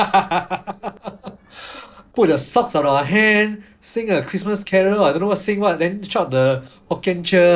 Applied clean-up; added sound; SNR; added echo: neural separator model SepFormer DNS4.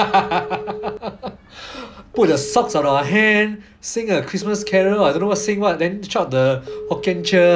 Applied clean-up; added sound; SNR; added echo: none; Telephone; 13 dB; none.